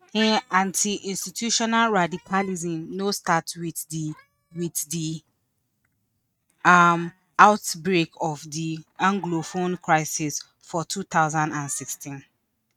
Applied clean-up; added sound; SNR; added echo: neural mask model RNNoise.